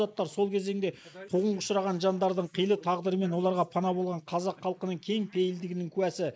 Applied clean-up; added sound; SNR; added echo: neural mask model Resemble Enhance denoiser.